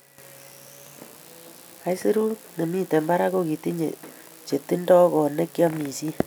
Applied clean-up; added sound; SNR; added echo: none; none; none; none.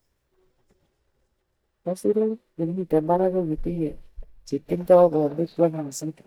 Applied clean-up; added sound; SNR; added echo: neural mask model DeepFilterNet 3.